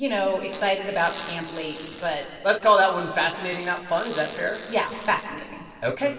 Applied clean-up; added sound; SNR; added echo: none; Fart; 19 dB; reverberation time 2.4 s.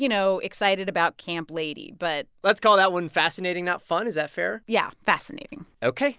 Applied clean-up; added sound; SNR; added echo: none; none; none; none.